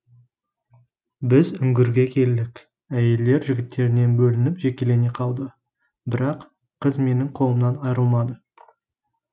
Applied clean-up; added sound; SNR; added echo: none; none; none; none.